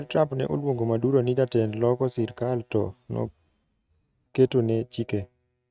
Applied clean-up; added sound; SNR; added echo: neural mask model RNNoise.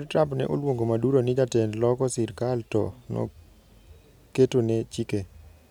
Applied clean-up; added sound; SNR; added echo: none; none; none; none.